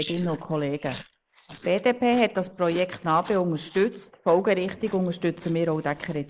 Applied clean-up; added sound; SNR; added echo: neural mask model Resemble Enhance denoiser.